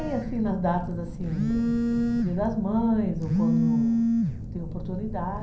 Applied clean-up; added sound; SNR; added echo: none; Telephone; -2 dB; reverberation time 0.6 s.